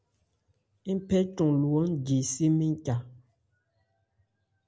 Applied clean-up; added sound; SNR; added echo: none; none; none; none.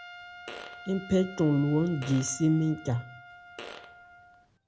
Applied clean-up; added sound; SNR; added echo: none; Trumpet + Fart; 16 dB; none.